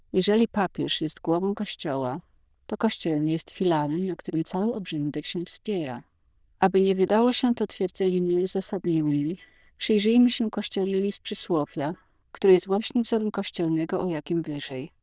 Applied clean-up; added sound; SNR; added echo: neural diffusion model UNIVERSE++.